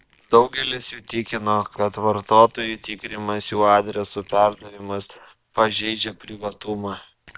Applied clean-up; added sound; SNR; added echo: neural separator model SepFormer WHAM!.